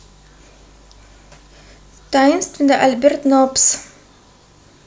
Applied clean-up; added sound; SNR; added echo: none; none; none; none.